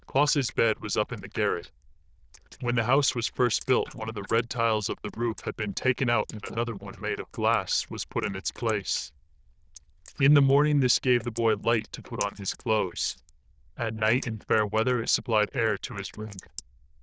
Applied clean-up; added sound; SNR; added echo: neural diffusion model UNIVERSE++.